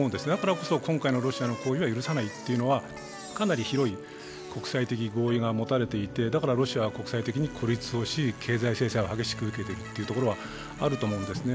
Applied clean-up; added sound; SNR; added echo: none; Organ + Bicycle; 17 dB; none.